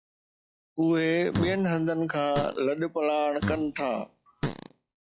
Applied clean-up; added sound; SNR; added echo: classical method log-MMSE.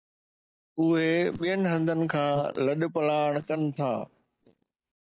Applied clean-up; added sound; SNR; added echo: neural mask model DeepFilterNet 3.